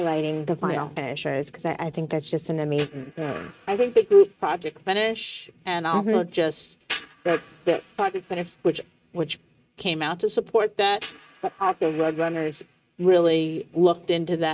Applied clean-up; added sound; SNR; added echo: neural mask model RNNoise.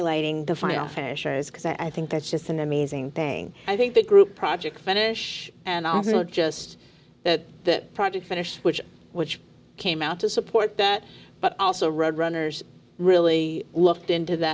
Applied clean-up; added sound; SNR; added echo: none; none; none; none.